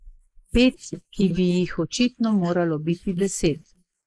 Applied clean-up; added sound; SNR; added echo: neural mask model Resemble Enhance denoiser.